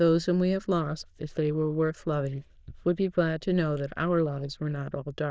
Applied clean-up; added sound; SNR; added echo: neural diffusion model UNIVERSE++.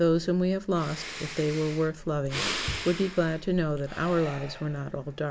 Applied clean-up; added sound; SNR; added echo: none; Breathing; 10 dB; none.